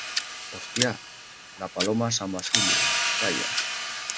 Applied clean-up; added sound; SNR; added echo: none; Hi-hat + Scissors; -3 dB; none.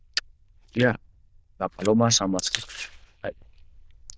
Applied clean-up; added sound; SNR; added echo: neural diffusion model UNIVERSE++.